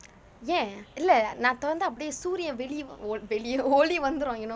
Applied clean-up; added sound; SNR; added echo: none; none; none; none.